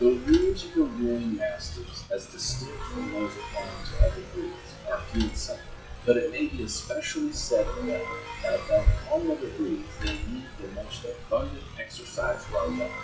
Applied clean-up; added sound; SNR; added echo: classical method WPE with log-MMSE.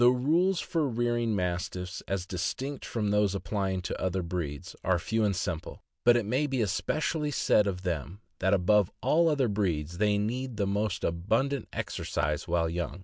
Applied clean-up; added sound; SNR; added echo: none; none; none; none.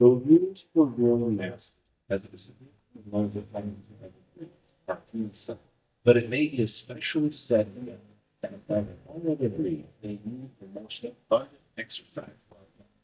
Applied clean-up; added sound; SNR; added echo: neural mask model DeepFilterNet 3.